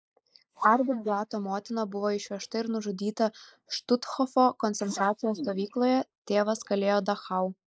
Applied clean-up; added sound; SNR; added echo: neural mask model Resemble Enhance denoiser.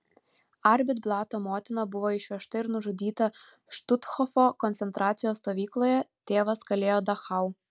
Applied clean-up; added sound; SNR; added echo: none; none; none; none.